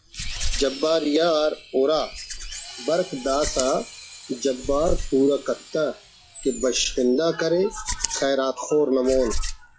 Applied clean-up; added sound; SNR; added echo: classical method log-MMSE.